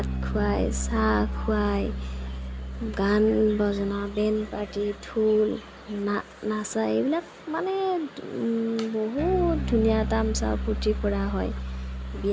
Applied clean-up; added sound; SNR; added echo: none; Bass guitar; 6 dB; none.